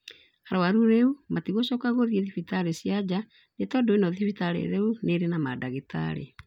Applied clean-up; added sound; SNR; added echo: none; none; none; none.